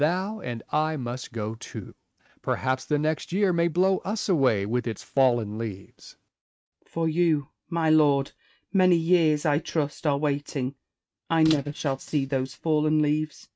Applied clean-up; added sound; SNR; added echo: neural mask model RNNoise.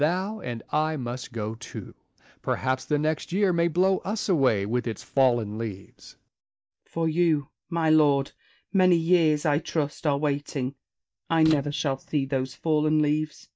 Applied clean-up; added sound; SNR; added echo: neural mask model DeepFilterNet 3.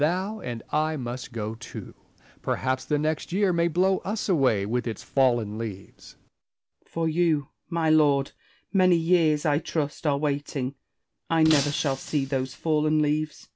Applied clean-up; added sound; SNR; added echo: none; Shatter; 11 dB; none.